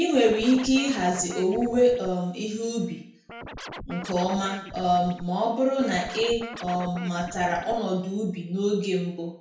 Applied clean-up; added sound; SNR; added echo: none; Scratching (performance technique); 14 dB; reverberation time 0.5 s.